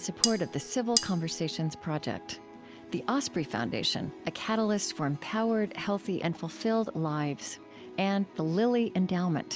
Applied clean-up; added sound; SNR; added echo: none; Cutlery, silverware; 2 dB; none.